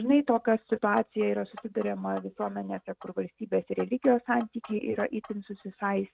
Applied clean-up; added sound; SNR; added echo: neural mask model RNNoise.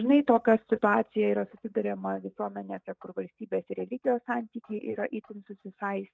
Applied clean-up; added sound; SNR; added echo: neural mask model DeepFilterNet 3.